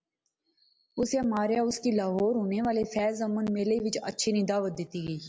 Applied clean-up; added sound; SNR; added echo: none; none; none; none.